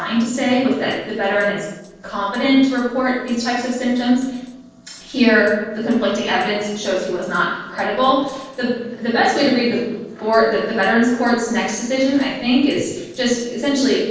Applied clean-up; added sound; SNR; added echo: neural separator model SepFormer DNS4.